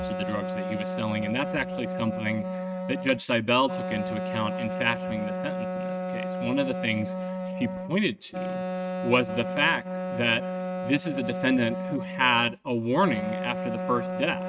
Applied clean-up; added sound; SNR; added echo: neural mask model RNNoise.